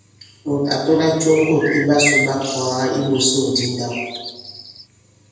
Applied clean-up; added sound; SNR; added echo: none; Bird; 7 dB; reverberation time 1.0 s.